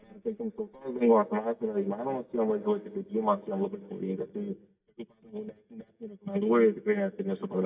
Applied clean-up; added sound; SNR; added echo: neural mask model DeepFilterNet 3.